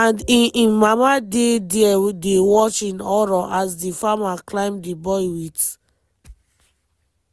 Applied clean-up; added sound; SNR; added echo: none; none; none; none.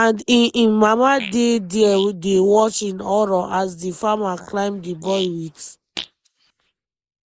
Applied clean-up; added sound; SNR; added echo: neural mask model Resemble Enhance denoiser.